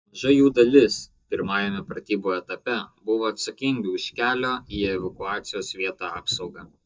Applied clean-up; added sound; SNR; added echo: neural mask model DeepFilterNet 3.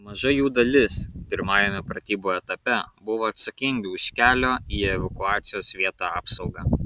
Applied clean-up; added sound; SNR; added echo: none; none; none; none.